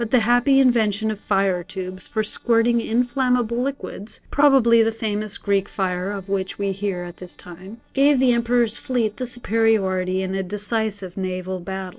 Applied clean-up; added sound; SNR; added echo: neural separator model SepFormer DNS4.